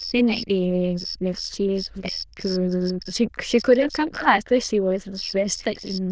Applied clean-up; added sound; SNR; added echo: neural diffusion model UNIVERSE++.